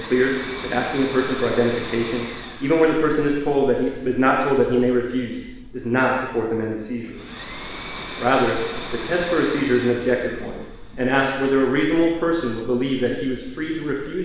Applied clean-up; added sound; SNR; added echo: none; Domestic sounds, home sounds; 15 dB; reverberation time 1.1 s.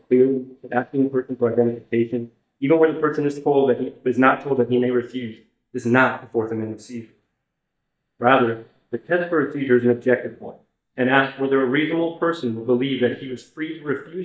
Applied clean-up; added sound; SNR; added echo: neural mask model DeepFilterNet 3.